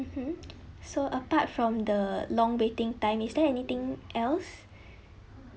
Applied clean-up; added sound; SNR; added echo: none; none; none; none.